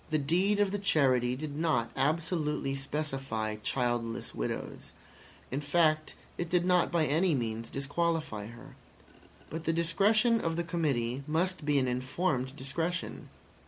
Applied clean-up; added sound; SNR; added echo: none; none; none; none.